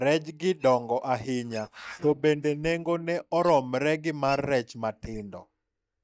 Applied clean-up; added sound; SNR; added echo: neural mask model DeepFilterNet 3.